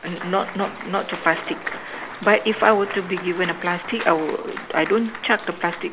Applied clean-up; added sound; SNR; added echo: none; Applause / Cheering; 12 dB; none.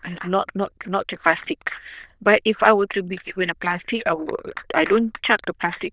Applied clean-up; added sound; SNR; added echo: neural diffusion model UNIVERSE++.